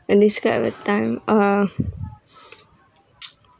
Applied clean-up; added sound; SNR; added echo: none; none; none; none.